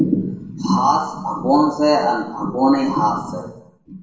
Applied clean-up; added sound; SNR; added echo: none; none; none; reverberation time 0.7 s.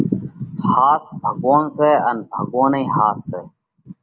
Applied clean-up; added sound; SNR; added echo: none; none; none; none.